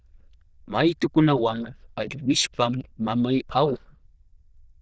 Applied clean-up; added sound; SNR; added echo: neural diffusion model UNIVERSE++.